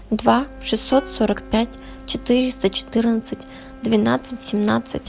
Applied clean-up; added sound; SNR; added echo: none; Plucked string instrument + Wind instrument, woodwind instrument; 19 dB; none.